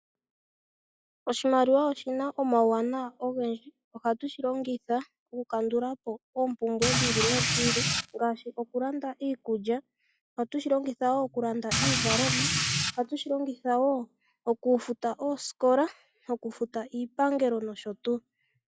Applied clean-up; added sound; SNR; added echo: classical method log-MMSE.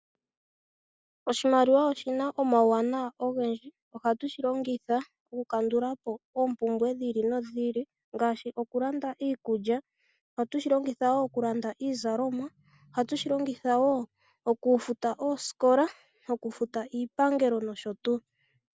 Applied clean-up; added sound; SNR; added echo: none; none; none; none.